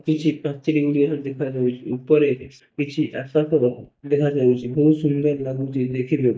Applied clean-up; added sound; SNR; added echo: neural mask model DeepFilterNet 3.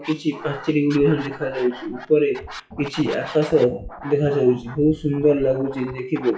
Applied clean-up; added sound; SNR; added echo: classical method WPE with log-MMSE.